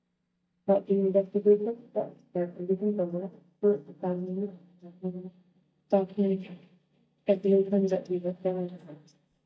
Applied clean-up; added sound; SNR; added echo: neural mask model DeepFilterNet 3.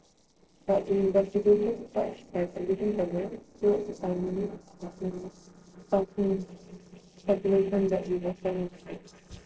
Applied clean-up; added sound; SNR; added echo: neural separator model SepFormer DNS4.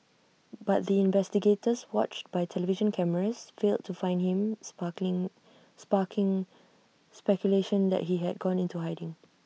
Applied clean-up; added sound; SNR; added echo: none; none; none; none.